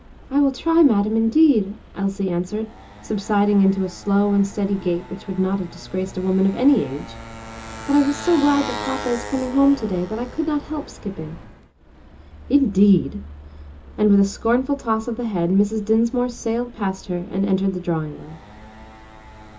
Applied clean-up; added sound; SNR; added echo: none; Motorcycle; 16 dB; reverberation time 0.2 s.